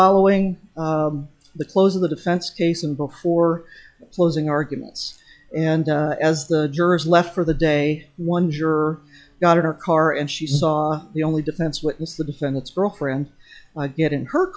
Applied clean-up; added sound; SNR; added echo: classical method log-MMSE.